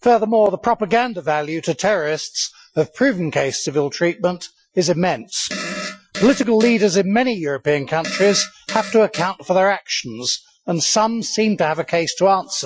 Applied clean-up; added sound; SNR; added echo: classical method Wiener filter.